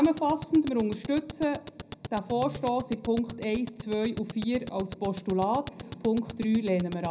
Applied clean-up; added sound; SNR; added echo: none; Tick-tock; 0 dB; reverberation time 0.4 s.